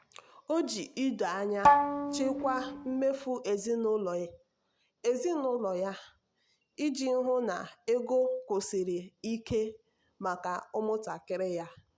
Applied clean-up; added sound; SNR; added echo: none; Bowed string instrument; -4 dB; none.